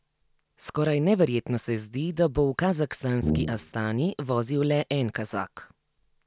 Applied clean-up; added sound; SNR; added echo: none; Brass instrument; 1 dB; none.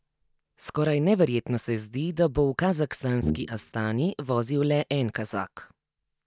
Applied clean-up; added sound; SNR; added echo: neural mask model DeepFilterNet 3.